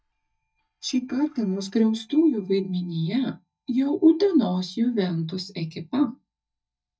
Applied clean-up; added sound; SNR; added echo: neural mask model DeepFilterNet 3.